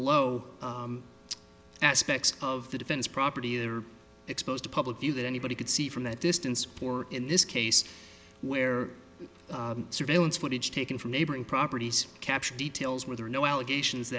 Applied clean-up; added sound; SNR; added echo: none; none; none; none.